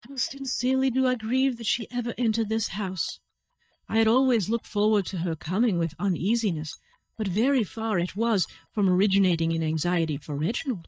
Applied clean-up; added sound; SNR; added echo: neural mask model DeepFilterNet 3.